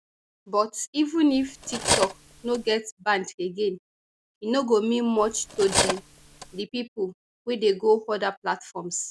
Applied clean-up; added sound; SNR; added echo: none; Cutlery, silverware; 3 dB; none.